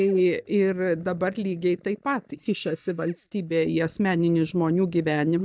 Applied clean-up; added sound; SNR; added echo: neural mask model DeepFilterNet 3.